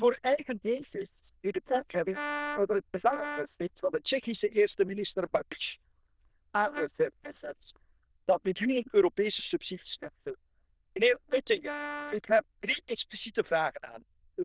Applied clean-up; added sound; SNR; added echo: neural diffusion model UNIVERSE++.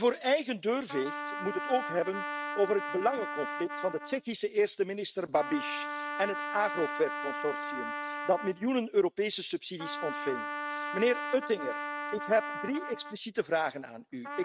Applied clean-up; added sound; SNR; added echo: neural mask model RNNoise.